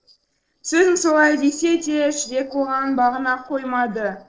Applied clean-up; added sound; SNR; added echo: neural separator model SepFormer DNS4.